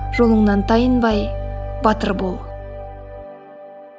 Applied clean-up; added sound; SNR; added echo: none; none; none; none.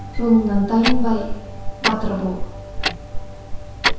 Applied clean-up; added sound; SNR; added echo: none; Clock; 0 dB; reverberation time 0.7 s.